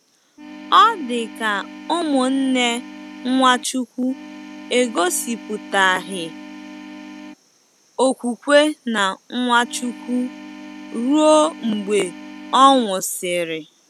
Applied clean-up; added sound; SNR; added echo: none; Organ; 16 dB; none.